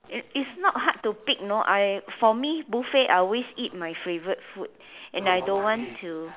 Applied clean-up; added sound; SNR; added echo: none; none; none; none.